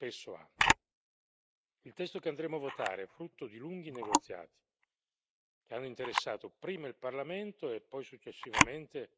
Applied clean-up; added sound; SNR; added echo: neural mask model Resemble Enhance denoiser.